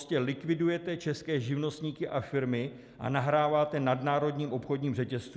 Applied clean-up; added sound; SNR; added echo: none; none; none; none.